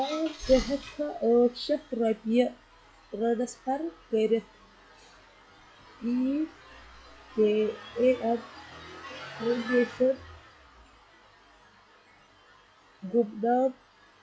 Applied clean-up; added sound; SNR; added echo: classical method log-MMSE.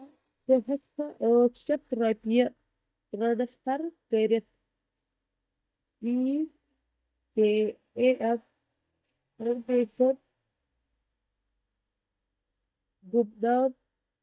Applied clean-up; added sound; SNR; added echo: neural mask model DeepFilterNet 3.